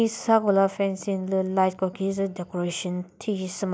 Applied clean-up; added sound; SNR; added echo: none; none; none; none.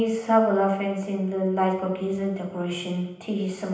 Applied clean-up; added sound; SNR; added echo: none; none; none; reverberation time 0.9 s.